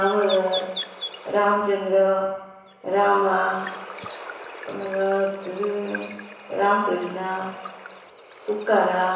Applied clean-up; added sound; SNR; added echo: none; Water / Bird; 13 dB; reverberation time 1.1 s.